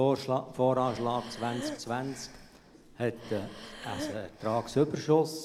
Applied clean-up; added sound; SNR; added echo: none; Breathing; 14 dB; none.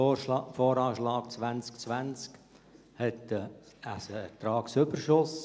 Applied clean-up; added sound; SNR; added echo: none; none; none; none.